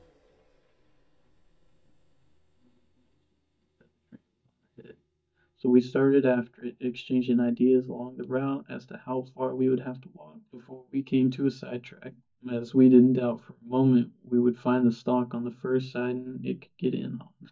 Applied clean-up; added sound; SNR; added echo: neural mask model DeepFilterNet 3.